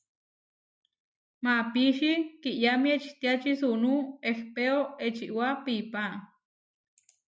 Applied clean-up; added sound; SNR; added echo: none; none; none; none.